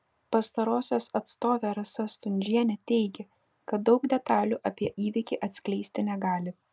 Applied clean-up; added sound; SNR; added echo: none; none; none; none.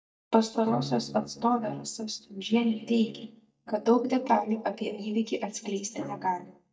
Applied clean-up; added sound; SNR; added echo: neural mask model DeepFilterNet 3.